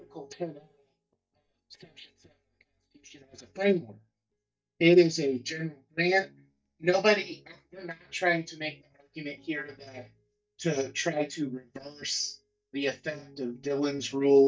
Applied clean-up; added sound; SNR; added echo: neural mask model DeepFilterNet 3.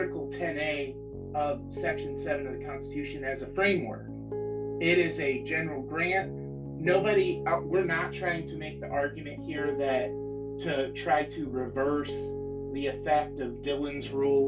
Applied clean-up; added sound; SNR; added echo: none; Piano; 6 dB; reverberation time 0.2 s.